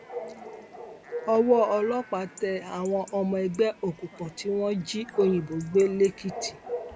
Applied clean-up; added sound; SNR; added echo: none; Bark / Chatter / Chirp, tweet / Livestock, farm animals, working animals; 13 dB; none.